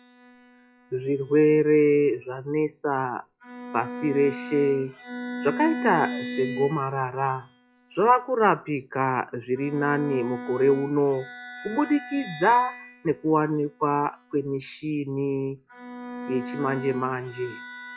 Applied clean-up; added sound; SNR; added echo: classical method log-MMSE.